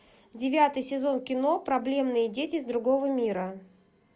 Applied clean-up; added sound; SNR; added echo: none; none; none; none.